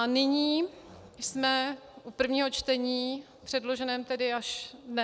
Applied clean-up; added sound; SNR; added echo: none; none; none; none.